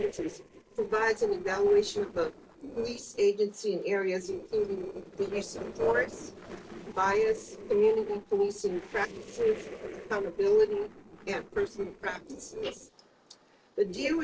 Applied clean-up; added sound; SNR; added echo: neural separator model SepFormer DNS4.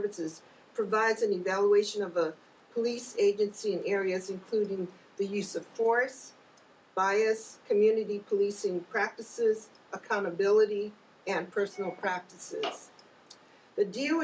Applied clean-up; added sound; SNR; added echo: none; none; none; none.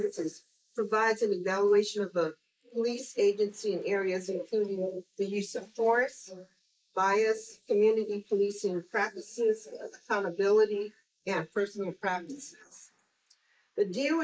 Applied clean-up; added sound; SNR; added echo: neural mask model Resemble Enhance denoiser.